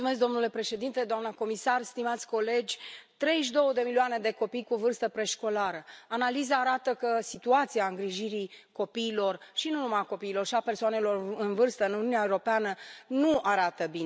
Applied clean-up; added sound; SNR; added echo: none; none; none; none.